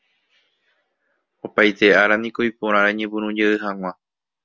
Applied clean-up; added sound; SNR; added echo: none; none; none; none.